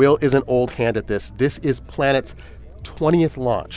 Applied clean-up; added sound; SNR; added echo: none; none; none; none.